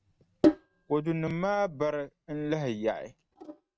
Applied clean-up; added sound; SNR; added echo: neural mask model RNNoise.